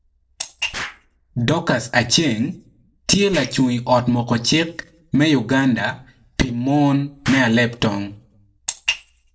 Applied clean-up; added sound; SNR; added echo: neural separator model SepFormer DNS4.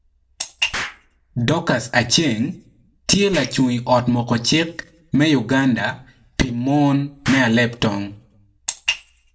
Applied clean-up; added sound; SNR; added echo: none; Explosion; 18 dB; reverberation time 0.3 s.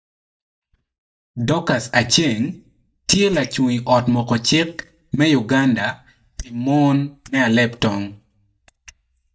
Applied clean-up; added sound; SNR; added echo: neural mask model DeepFilterNet 3.